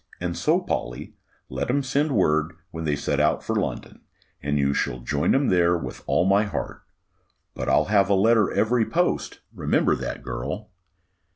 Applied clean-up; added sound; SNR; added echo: none; none; none; none.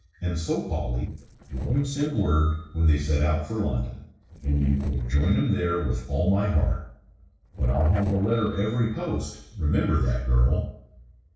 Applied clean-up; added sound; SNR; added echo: neural separator model SepFormer DNS4.